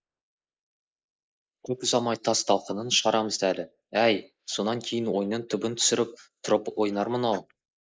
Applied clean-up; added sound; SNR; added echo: neural mask model Resemble Enhance denoiser.